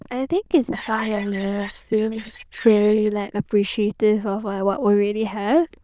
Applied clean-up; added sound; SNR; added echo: neural diffusion model UNIVERSE++.